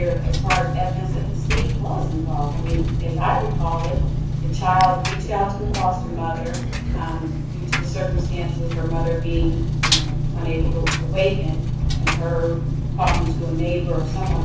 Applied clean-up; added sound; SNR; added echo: none; Engine; -4 dB; reverberation time 0.6 s.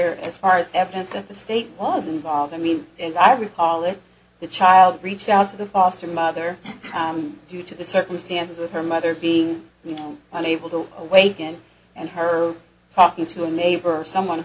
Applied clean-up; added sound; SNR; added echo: none; none; none; none.